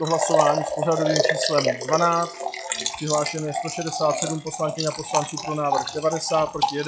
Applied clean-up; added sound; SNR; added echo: classical method log-MMSE.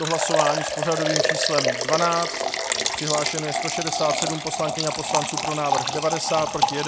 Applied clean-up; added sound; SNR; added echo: none; Liquid; -1 dB; none.